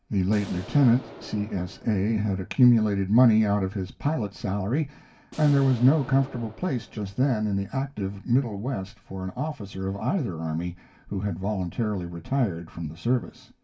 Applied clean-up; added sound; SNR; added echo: none; Explosion; 19 dB; reverberation time 0.2 s.